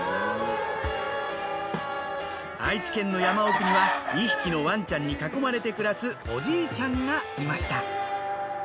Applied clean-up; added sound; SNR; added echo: none; Chicken, rooster; 1 dB; none.